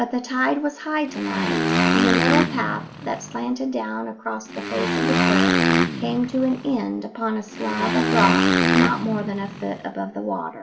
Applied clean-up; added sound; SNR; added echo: none; Motorcycle; -3 dB; none.